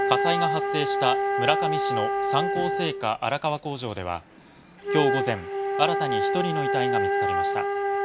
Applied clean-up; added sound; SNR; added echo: none; Wind instrument, woodwind instrument; -2 dB; none.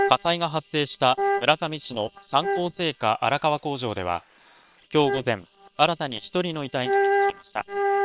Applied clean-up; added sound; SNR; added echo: neural separator model SepFormer WHAM!.